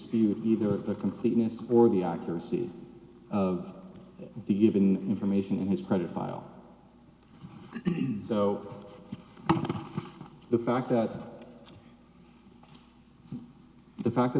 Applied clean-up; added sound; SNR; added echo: none; none; none; none.